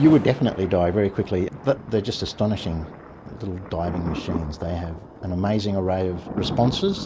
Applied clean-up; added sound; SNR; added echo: none; Thunder; 11 dB; none.